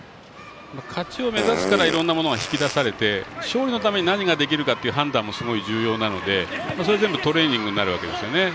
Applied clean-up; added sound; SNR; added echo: none; Fart; 6 dB; none.